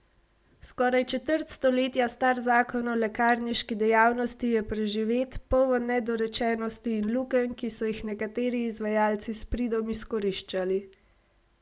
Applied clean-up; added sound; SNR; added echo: none; none; none; none.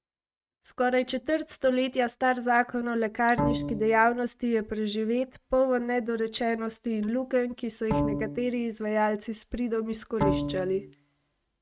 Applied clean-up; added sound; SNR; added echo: neural mask model RNNoise.